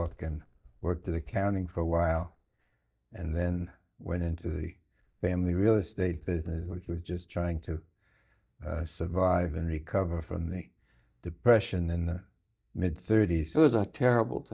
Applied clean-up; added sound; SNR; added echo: neural mask model DeepFilterNet 3.